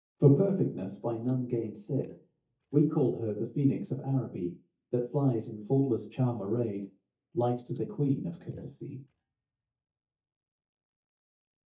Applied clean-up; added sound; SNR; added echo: neural mask model DeepFilterNet 3.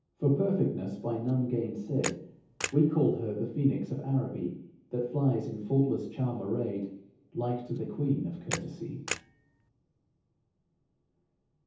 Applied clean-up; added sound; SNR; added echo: none; Camera; 10 dB; reverberation time 0.7 s.